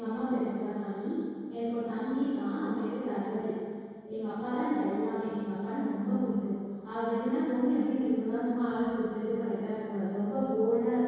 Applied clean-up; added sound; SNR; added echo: none; none; none; reverberation time 2.0 s.